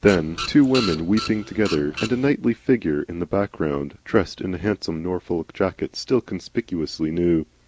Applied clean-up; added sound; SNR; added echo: none; Printer; 10 dB; none.